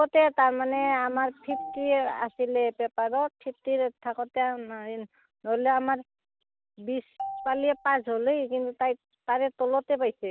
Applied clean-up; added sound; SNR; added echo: none; Marimba, xylophone; 15 dB; none.